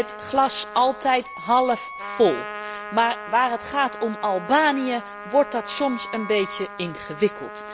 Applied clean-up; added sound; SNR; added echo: none; Trumpet + Wind instrument, woodwind instrument; 12 dB; none.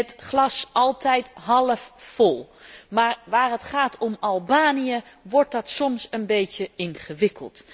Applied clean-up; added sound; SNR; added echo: none; none; none; none.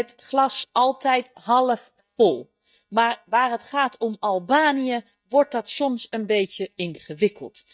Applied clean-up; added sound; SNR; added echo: neural mask model DeepFilterNet 3.